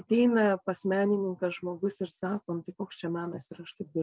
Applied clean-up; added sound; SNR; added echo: none; none; none; none.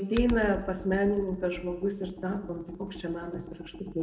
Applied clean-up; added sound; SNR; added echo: none; Computer keyboard; 11 dB; reverberation time 0.7 s.